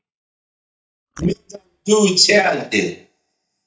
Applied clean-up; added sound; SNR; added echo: neural mask model DeepFilterNet 3.